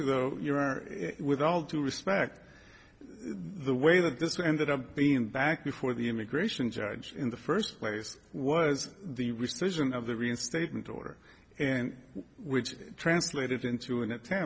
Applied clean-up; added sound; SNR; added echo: none; none; none; none.